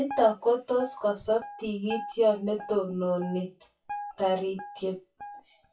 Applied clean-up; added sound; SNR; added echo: classical method WPE with log-MMSE.